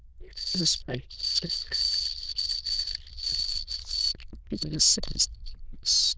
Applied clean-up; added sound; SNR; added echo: neural diffusion model UNIVERSE++.